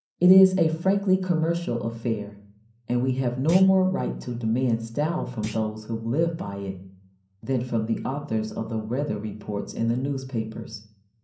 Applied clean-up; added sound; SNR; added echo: none; Thump, thud; 16 dB; reverberation time 0.6 s.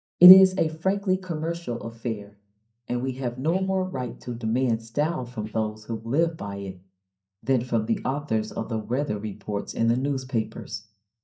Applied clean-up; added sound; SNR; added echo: neural mask model DeepFilterNet 3.